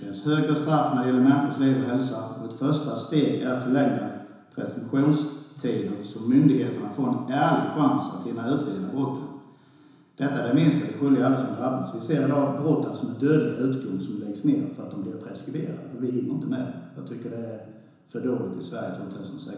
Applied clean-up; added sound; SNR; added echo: none; none; none; reverberation time 1.0 s.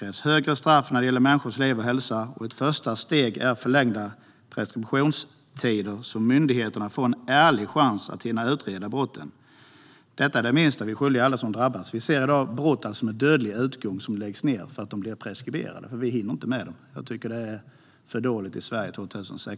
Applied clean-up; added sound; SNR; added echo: none; none; none; none.